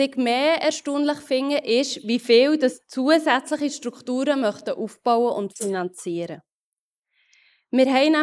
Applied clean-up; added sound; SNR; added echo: neural mask model Resemble Enhance denoiser.